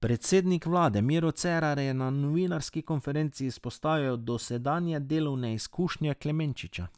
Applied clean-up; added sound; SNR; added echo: none; none; none; none.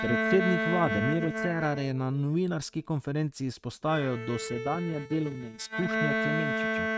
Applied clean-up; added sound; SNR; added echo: neural mask model RNNoise.